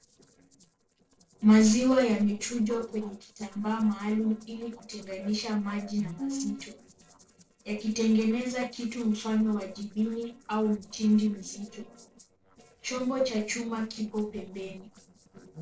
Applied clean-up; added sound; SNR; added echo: neural separator model SepFormer DNS4.